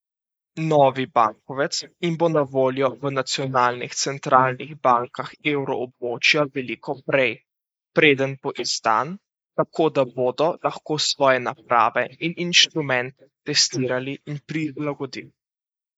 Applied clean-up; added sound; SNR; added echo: neural mask model Resemble Enhance denoiser.